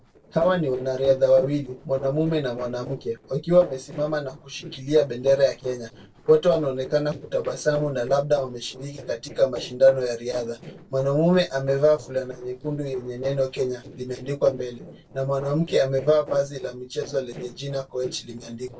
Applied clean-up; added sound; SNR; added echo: neural separator model SepFormer DNS4.